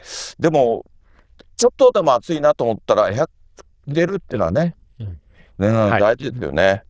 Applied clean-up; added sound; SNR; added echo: neural diffusion model UNIVERSE++.